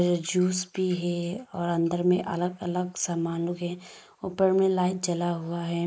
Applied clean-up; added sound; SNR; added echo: neural mask model Resemble Enhance denoiser.